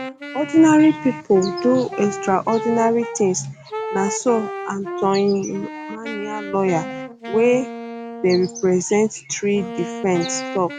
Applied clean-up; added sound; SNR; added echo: none; Wind instrument, woodwind instrument; 11 dB; none.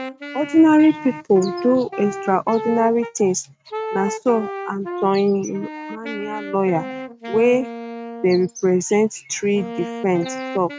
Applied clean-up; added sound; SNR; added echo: neural mask model RNNoise.